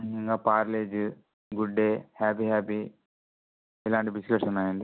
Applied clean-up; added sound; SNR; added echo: none; none; none; none.